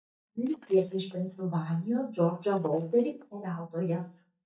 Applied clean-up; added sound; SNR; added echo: neural mask model DeepFilterNet 3.